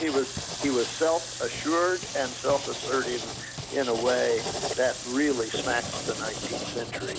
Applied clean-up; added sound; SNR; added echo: none; Writing + Water tap, faucet; 6 dB; none.